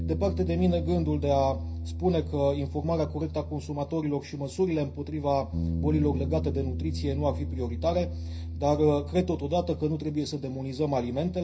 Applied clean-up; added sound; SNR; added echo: none; Bass guitar; 6 dB; reverberation time 0.4 s.